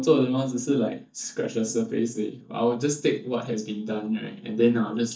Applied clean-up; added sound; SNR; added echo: neural mask model DeepFilterNet 3.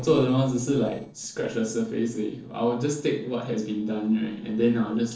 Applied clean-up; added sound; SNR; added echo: neural separator model SepFormer DNS4.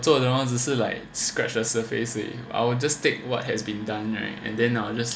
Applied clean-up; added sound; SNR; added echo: none; none; none; none.